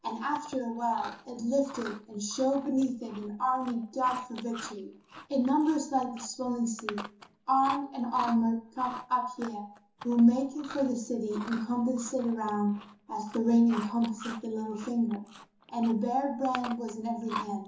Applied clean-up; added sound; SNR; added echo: none; Chewing, mastication; 15 dB; reverberation time 0.8 s.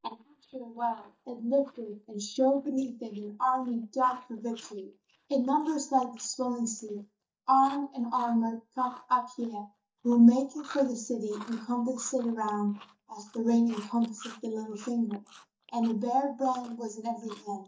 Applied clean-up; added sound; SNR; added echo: neural mask model DeepFilterNet 3.